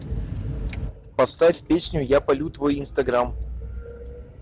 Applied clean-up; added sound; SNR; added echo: none; none; none; none.